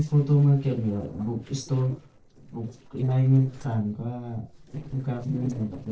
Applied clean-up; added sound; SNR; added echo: neural separator model SepFormer DNS4.